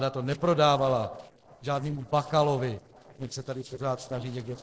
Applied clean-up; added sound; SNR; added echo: neural separator model SepFormer DNS4.